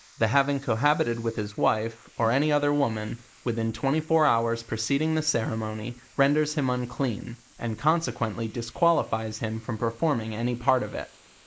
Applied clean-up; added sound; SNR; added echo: neural mask model Resemble Enhance denoiser.